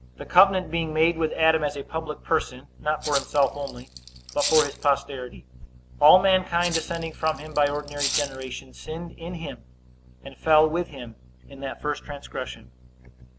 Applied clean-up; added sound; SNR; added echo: none; Rattle (instrument); 8 dB; none.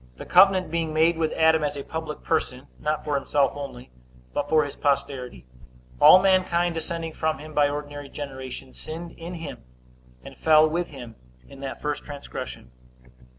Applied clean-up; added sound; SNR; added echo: none; none; none; none.